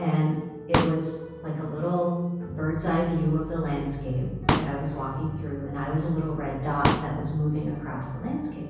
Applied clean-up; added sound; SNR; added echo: none; Explosion; 1 dB; reverberation time 1.1 s.